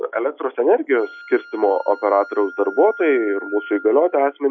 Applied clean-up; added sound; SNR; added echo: classical method log-MMSE.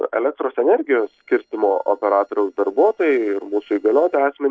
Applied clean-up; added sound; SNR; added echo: neural separator model SepFormer DNS4.